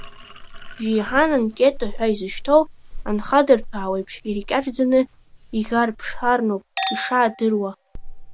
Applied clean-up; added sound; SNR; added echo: none; Chink, clink; 10 dB; none.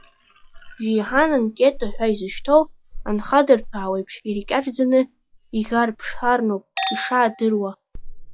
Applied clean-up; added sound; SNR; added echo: classical method log-MMSE.